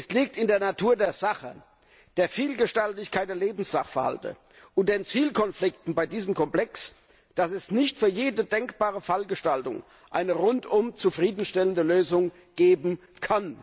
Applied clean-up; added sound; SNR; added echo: none; none; none; none.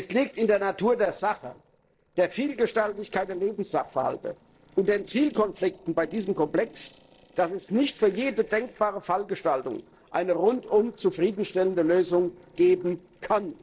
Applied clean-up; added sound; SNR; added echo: neural separator model SepFormer DNS4.